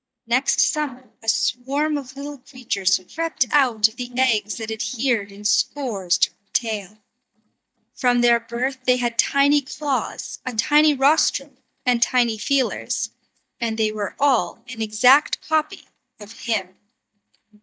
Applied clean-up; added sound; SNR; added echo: neural mask model DeepFilterNet 3.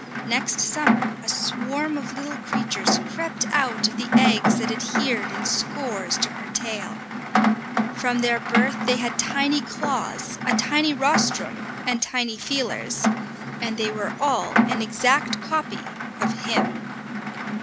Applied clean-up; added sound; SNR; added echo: none; Rain; 0 dB; none.